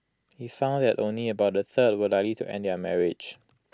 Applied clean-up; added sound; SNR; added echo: none; none; none; none.